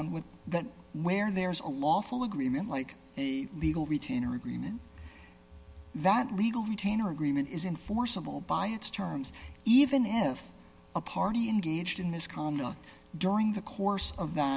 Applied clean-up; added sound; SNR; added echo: none; none; none; none.